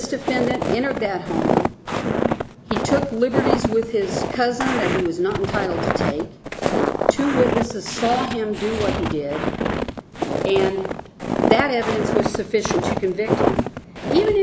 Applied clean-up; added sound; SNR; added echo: none; Walk, footsteps; 0 dB; none.